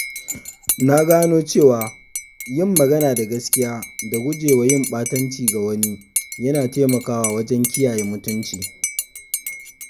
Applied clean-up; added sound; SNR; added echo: none; Cutlery, silverware / Dishes, pots, and pans / Chink, clink; 8 dB; none.